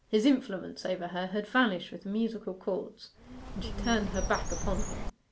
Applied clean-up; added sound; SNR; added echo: none; Bird; 2 dB; none.